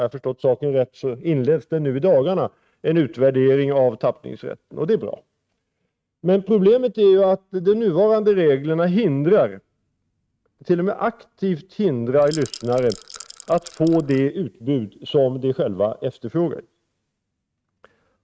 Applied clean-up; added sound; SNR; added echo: neural mask model RNNoise.